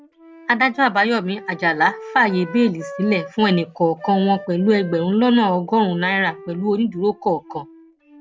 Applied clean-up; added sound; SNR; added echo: none; Wind instrument, woodwind instrument; 18 dB; none.